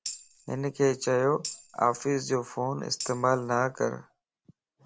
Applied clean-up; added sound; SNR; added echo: none; Tambourine; 15 dB; none.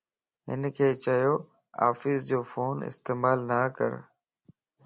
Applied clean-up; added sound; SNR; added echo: none; none; none; none.